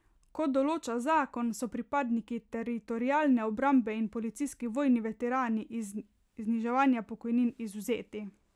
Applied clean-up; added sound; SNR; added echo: none; none; none; none.